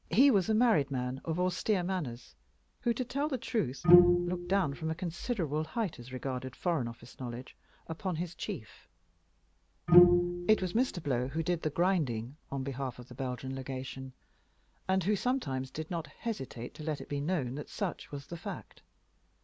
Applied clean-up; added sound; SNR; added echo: none; Bowed string instrument; -5 dB; none.